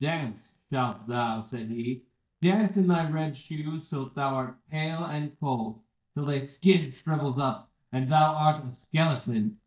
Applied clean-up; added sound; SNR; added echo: neural mask model DeepFilterNet 3.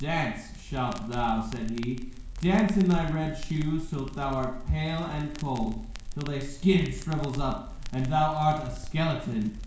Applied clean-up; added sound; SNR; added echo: none; Crackle; 8 dB; reverberation time 0.6 s.